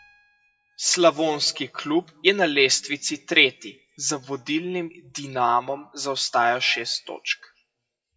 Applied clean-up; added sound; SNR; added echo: classical method WPE with log-MMSE.